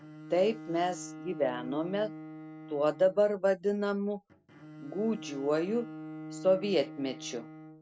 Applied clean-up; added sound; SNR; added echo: none; Bowed string instrument; 13 dB; none.